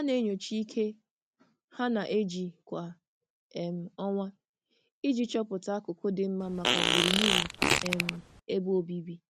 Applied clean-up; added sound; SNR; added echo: none; Fart; -4 dB; none.